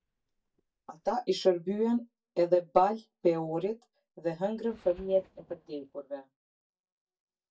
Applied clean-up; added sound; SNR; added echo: neural mask model DeepFilterNet 3.